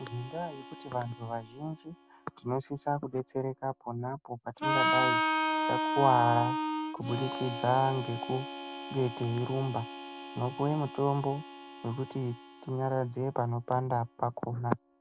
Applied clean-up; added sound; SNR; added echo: none; Harmonica; 4 dB; none.